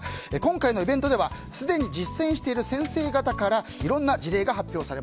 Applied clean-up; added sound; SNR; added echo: none; none; none; none.